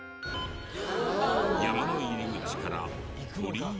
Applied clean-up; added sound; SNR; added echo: none; Crowd / Gasp; -4 dB; none.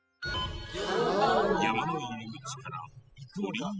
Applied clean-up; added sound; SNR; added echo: classical method spectral subtraction.